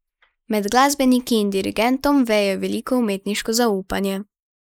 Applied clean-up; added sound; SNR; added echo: neural mask model Resemble Enhance denoiser.